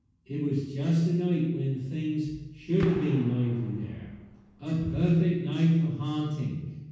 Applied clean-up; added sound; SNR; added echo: none; Gunshot, gunfire; 15 dB; reverberation time 1.2 s.